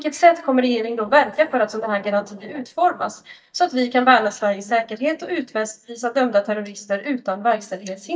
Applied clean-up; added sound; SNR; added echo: neural mask model DeepFilterNet 3.